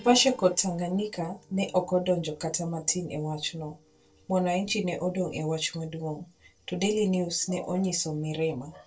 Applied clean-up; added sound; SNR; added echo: neural separator model SepFormer DNS4.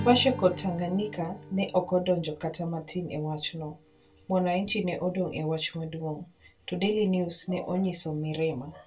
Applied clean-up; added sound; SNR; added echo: none; Strum; 16 dB; reverberation time 0.1 s.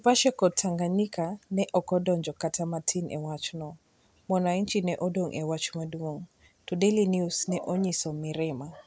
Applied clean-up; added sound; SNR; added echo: none; none; none; none.